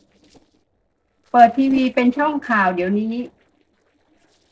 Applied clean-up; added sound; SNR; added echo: neural separator model SepFormer DNS4.